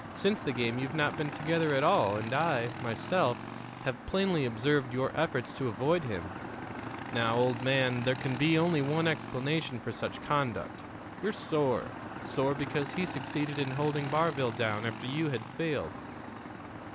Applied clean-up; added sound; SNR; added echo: none; Motorcycle / Engine; 9 dB; none.